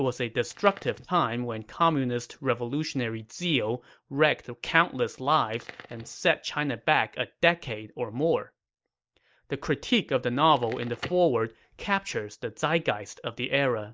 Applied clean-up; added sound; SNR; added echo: neural mask model DeepFilterNet 3.